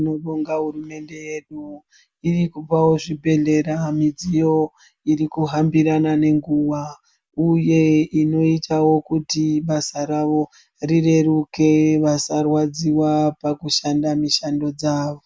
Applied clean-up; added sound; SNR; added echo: none; none; none; none.